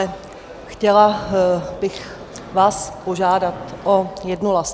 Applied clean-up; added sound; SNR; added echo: none; Mechanisms; 20 dB; none.